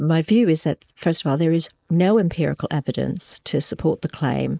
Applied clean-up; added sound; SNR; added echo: neural mask model Resemble Enhance denoiser.